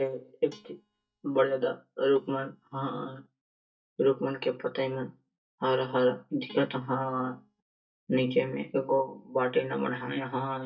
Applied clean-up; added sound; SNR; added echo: neural mask model DeepFilterNet 3.